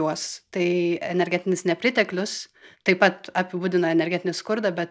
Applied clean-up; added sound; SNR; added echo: none; none; none; none.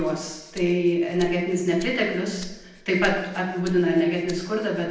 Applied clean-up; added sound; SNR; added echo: none; Rattle (instrument); 17 dB; reverberation time 0.9 s.